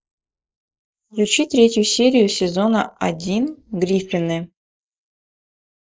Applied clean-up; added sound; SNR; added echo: neural mask model Resemble Enhance denoiser.